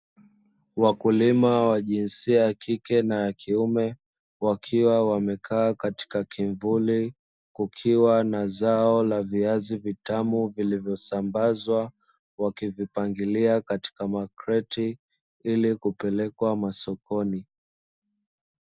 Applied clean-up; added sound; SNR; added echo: none; none; none; none.